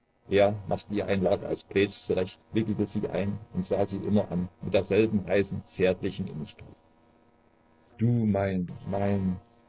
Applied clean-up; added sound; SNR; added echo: neural separator model SepFormer DNS4.